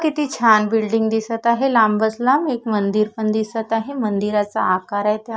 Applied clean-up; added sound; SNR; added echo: none; none; none; none.